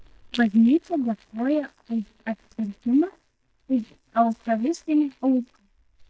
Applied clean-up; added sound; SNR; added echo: neural mask model DeepFilterNet 3.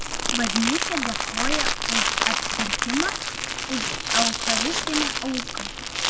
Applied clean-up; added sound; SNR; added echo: none; Crumpling, crinkling; -5 dB; none.